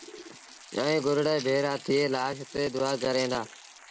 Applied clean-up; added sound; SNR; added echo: neural mask model Resemble Enhance denoiser.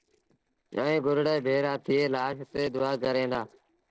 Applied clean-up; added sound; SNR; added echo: neural separator model SepFormer DNS4.